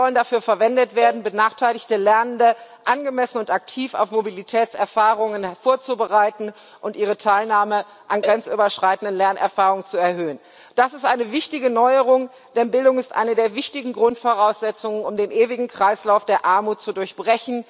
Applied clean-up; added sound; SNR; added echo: none; Cowbell; 15 dB; none.